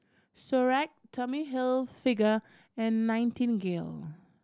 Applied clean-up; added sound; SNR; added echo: none; none; none; none.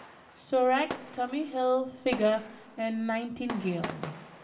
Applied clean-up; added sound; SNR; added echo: none; Fireworks; 13 dB; reverberation time 1.3 s.